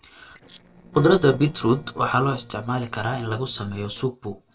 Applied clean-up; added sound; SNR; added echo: neural separator model SepFormer DNS4.